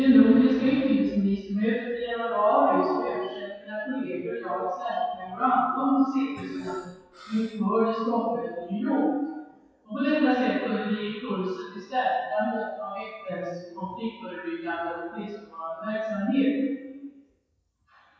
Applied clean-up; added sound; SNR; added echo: classical method WPE with log-MMSE.